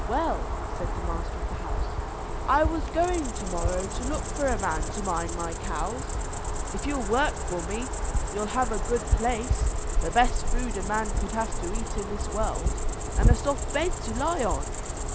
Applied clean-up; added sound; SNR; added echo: none; Cricket; -3 dB; none.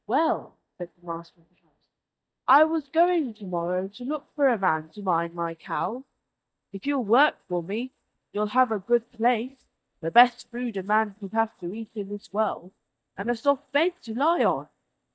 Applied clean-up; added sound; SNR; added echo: neural mask model DeepFilterNet 3.